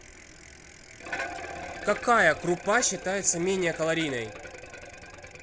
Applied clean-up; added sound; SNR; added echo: none; Bicycle; 11 dB; none.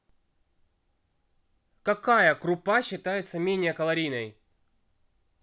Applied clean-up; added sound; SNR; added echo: none; none; none; none.